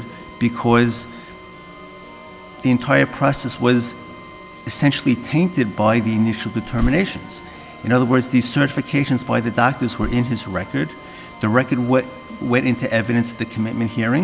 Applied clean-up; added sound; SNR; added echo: none; Drill + Organ; 19 dB; none.